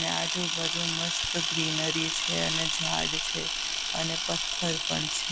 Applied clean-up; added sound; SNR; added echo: none; Camera; -5 dB; none.